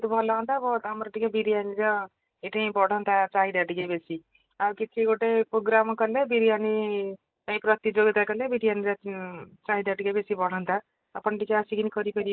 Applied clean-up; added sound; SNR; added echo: neural mask model DeepFilterNet 3.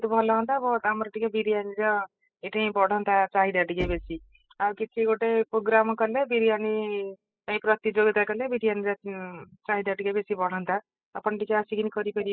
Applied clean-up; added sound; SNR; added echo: classical method spectral subtraction.